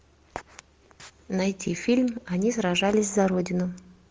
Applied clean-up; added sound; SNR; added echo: none; none; none; none.